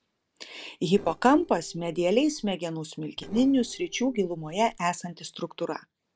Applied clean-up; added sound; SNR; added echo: neural separator model SepFormer DNS4.